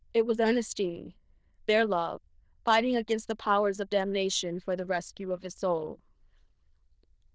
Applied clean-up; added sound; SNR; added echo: neural diffusion model UNIVERSE++.